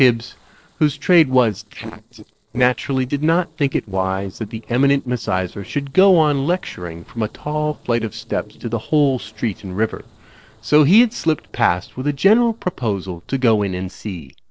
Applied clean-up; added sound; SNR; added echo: neural separator model SepFormer DNS4.